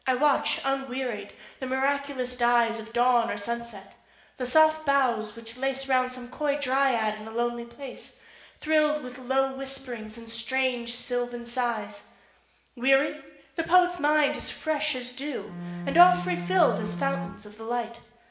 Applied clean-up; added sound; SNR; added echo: none; Bowed string instrument; 7 dB; reverberation time 0.7 s.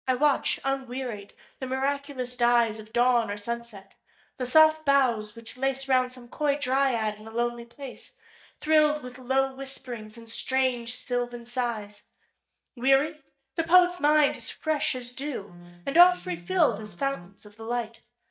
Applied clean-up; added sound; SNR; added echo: neural mask model DeepFilterNet 3.